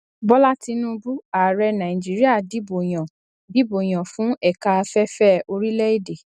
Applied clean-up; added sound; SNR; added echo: none; none; none; none.